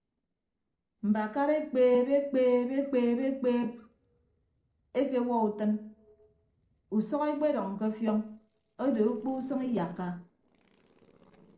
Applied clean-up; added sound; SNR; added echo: neural separator model SepFormer DNS4.